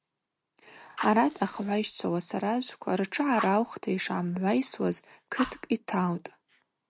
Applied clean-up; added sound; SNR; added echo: none; Fire; 14 dB; none.